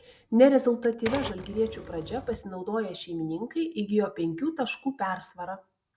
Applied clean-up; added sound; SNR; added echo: none; Typewriter; 13 dB; none.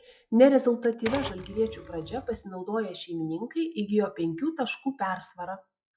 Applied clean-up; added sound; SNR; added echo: classical method log-MMSE.